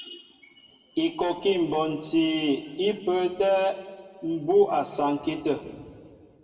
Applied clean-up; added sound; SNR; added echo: none; none; none; reverberation time 1.5 s.